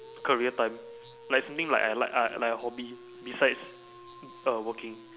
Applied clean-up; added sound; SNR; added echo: none; Dog; 18 dB; none.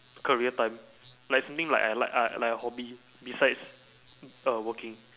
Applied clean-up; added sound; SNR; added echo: none; none; none; none.